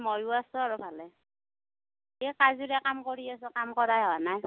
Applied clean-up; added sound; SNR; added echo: none; none; none; none.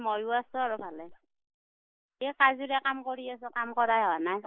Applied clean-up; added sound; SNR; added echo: neural mask model Resemble Enhance denoiser.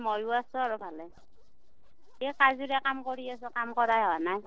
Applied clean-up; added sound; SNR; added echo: neural separator model SepFormer DNS4.